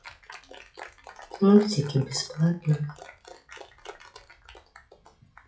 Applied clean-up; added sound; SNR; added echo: classical method WPE with log-MMSE.